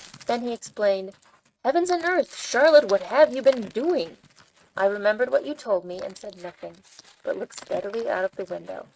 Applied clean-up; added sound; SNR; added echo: neural mask model RNNoise.